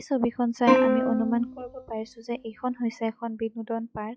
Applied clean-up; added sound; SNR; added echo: classical method log-MMSE.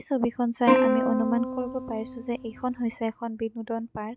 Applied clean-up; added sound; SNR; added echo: none; Plucked string instrument; -2 dB; none.